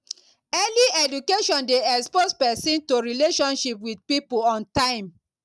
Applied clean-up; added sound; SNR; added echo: none; none; none; none.